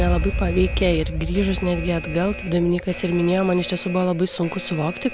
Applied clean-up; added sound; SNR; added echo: none; Alarm; 6 dB; none.